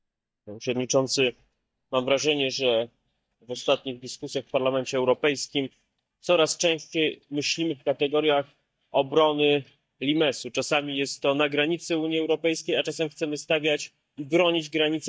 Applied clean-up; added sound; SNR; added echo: neural mask model DeepFilterNet 3.